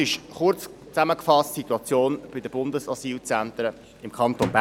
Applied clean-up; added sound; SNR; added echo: none; Microwave oven; 18 dB; none.